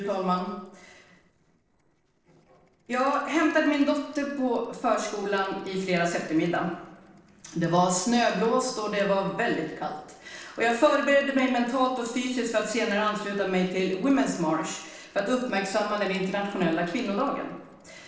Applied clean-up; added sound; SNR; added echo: neural separator model SepFormer DNS4.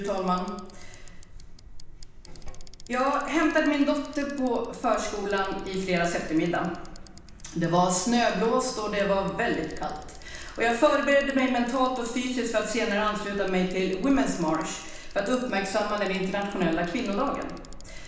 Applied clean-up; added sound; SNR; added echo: none; Bicycle; 14 dB; reverberation time 0.9 s.